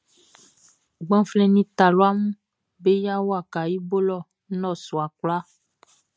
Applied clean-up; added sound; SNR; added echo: none; none; none; none.